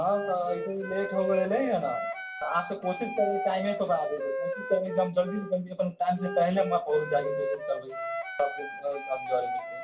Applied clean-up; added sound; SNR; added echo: none; Wind instrument, woodwind instrument; 6 dB; reverberation time 0.2 s.